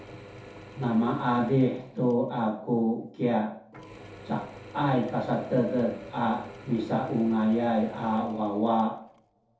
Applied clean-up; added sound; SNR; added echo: none; Drill / Mechanisms; 19 dB; reverberation time 0.5 s.